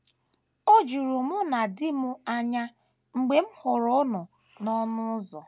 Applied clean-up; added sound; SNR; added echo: none; none; none; none.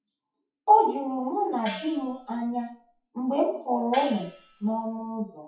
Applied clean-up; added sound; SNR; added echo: classical method WPE with log-MMSE.